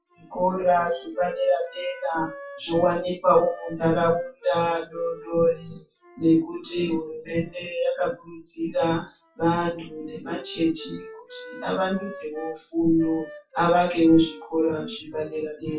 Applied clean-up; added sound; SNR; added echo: classical method WPE with log-MMSE.